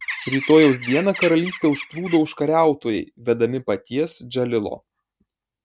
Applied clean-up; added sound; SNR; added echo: none; Bird; 10 dB; none.